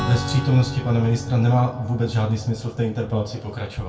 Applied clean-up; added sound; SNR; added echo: none; Strum; 11 dB; reverberation time 0.3 s.